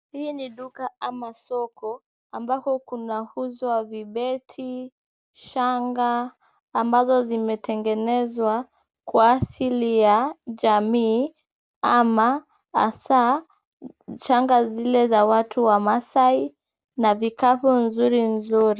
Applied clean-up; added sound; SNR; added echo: none; none; none; none.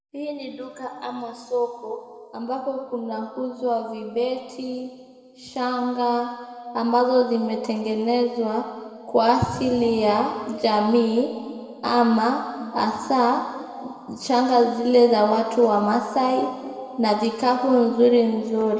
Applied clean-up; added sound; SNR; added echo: none; none; none; reverberation time 1.9 s.